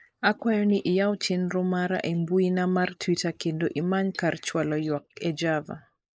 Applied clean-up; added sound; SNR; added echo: neural mask model Resemble Enhance denoiser.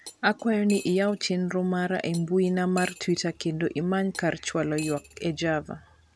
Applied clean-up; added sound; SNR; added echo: none; Cutlery, silverware; 19 dB; none.